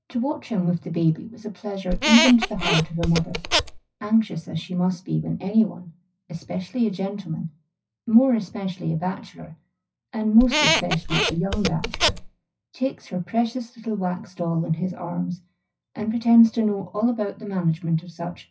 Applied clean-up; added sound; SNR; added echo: classical method WPE with log-MMSE.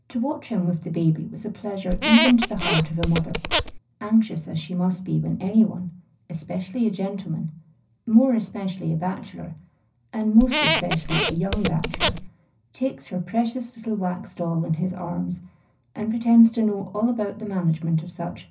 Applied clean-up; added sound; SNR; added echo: none; Squeak; 1 dB; reverberation time 0.4 s.